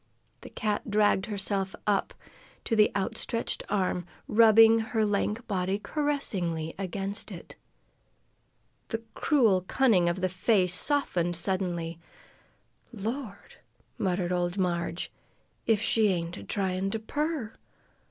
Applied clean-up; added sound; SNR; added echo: none; none; none; none.